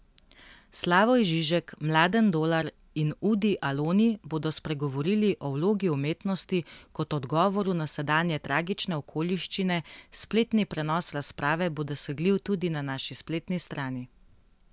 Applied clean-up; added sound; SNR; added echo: none; none; none; none.